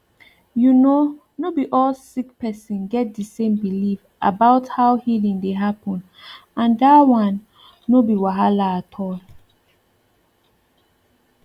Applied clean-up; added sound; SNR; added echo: none; none; none; none.